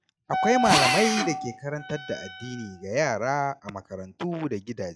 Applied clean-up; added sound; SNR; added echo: classical method log-MMSE.